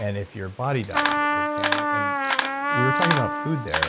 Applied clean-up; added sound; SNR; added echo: none; Camera + Trumpet; -5 dB; none.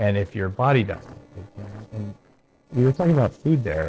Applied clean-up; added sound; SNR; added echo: neural separator model SepFormer DNS4.